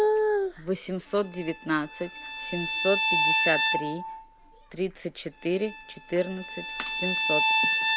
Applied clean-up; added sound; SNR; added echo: none; Bowed string instrument; 0 dB; none.